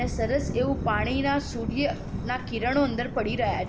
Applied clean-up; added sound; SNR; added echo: none; Thunder; 5 dB; none.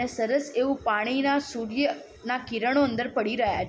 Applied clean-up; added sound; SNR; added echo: none; none; none; none.